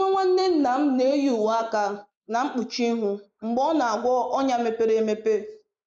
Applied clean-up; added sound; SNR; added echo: neural mask model Resemble Enhance denoiser.